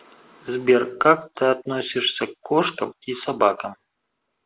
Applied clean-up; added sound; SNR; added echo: none; none; none; none.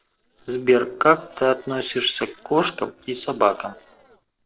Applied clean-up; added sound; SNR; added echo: neural separator model SepFormer DNS4.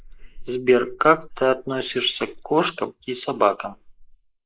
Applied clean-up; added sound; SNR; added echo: neural mask model Resemble Enhance denoiser.